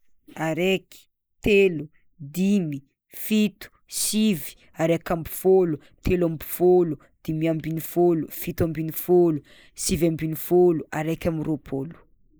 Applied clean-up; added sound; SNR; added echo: neural mask model Resemble Enhance denoiser.